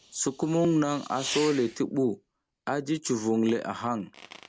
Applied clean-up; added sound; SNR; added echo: none; Fireworks; 15 dB; none.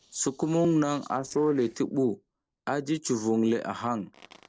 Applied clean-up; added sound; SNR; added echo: neural separator model SepFormer DNS4.